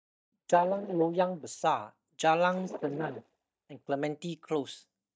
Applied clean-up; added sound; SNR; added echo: neural mask model DeepFilterNet 3.